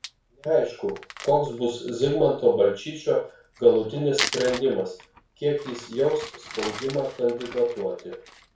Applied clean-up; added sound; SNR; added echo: none; Crumpling, crinkling; 13 dB; reverberation time 0.3 s.